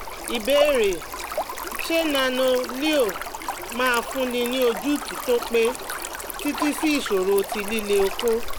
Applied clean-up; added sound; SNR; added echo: none; Stream; 7 dB; none.